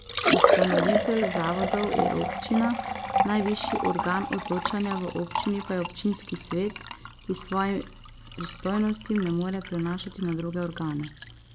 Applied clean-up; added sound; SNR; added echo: none; Liquid; 0 dB; none.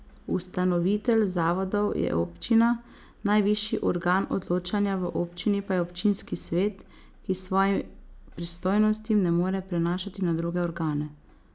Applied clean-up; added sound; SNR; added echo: none; none; none; none.